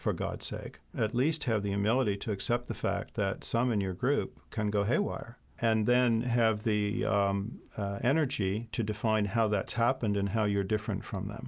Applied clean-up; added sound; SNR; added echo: none; none; none; none.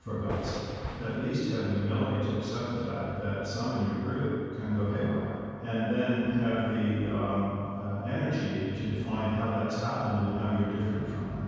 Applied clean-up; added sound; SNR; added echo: none; Thunder; 9 dB; reverberation time 2.1 s.